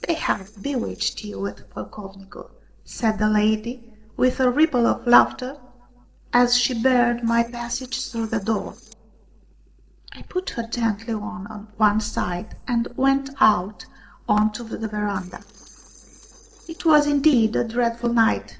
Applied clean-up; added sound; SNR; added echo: neural separator model SepFormer DNS4.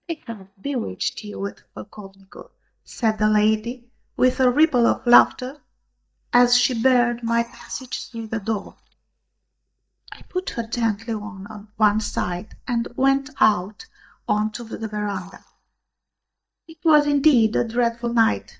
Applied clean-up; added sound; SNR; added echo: neural mask model DeepFilterNet 3.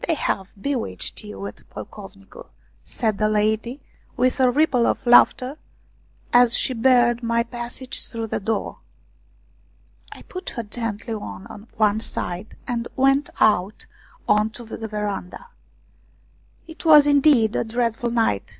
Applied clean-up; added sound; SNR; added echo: none; none; none; none.